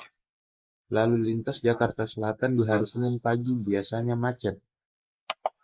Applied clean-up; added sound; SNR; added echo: neural mask model Resemble Enhance denoiser.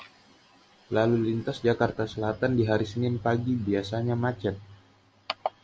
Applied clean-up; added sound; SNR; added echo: none; none; none; none.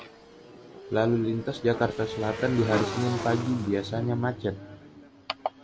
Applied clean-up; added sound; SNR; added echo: none; Motorcycle / Engine; 8 dB; none.